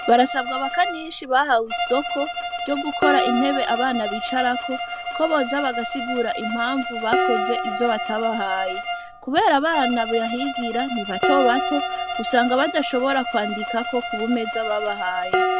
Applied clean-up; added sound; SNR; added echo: none; Dishes, pots, and pans + Bowed string instrument; 3 dB; none.